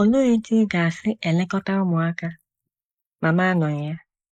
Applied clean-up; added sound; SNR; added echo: neural mask model Resemble Enhance denoiser.